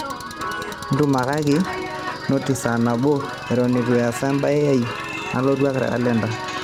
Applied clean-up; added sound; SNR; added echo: none; Engine; 18 dB; none.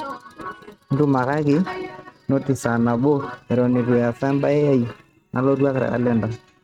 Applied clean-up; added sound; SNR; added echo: neural mask model RNNoise.